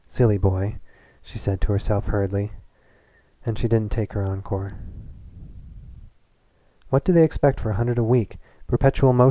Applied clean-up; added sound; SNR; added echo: none; none; none; none.